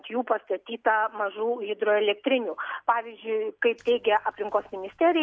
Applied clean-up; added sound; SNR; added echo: none; none; none; none.